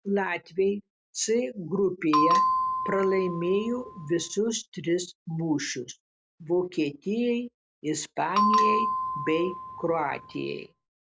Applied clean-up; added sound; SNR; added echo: none; Bell; -1 dB; none.